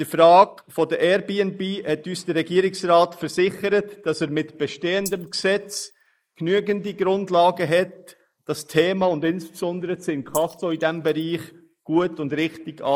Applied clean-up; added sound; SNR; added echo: neural mask model Resemble Enhance denoiser.